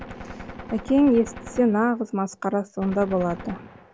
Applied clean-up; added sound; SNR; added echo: none; Gunshot, gunfire; 15 dB; none.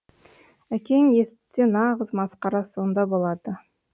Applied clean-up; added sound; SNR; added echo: none; none; none; none.